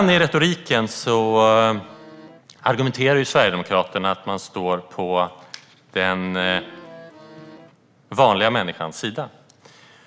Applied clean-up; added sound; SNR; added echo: none; Accordion; 19 dB; none.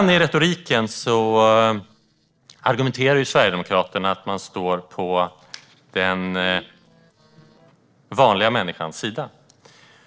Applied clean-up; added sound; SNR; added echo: neural separator model SepFormer DNS4.